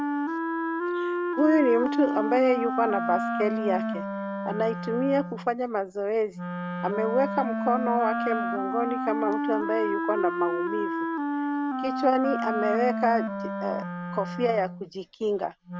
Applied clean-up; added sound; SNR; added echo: none; Wind instrument, woodwind instrument; 2 dB; none.